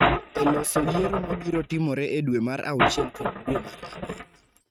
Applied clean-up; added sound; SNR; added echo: neural mask model RNNoise.